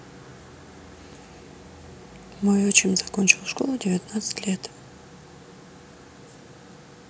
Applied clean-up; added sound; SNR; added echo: none; none; none; none.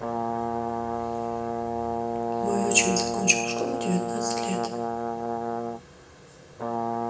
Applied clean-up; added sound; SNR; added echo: none; Brass instrument; -2 dB; reverberation time 0.7 s.